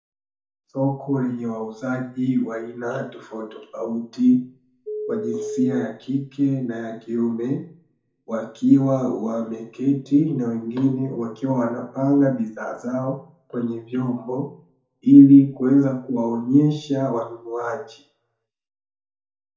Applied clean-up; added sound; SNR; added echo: none; Telephone; 7 dB; reverberation time 0.6 s.